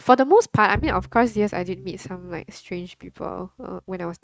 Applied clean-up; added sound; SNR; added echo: neural mask model RNNoise.